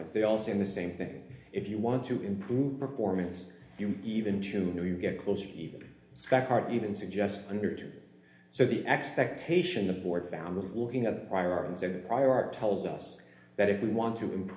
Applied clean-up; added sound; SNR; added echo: none; none; none; reverberation time 1.0 s.